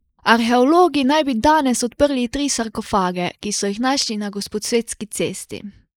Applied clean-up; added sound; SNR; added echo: neural mask model Resemble Enhance denoiser.